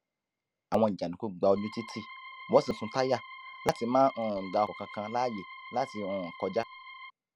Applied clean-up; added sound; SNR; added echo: none; Organ; 15 dB; none.